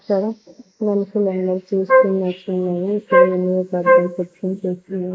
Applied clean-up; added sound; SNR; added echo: neural mask model Resemble Enhance denoiser.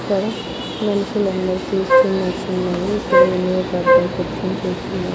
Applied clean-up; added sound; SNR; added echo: none; Wind instrument, woodwind instrument; -4 dB; none.